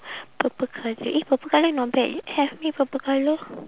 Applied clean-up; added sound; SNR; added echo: none; none; none; none.